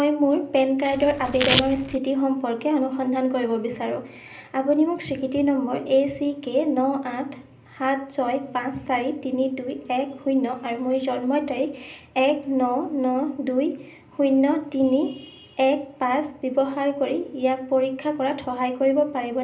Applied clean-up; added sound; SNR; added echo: none; Domestic sounds, home sounds; 3 dB; reverberation time 0.5 s.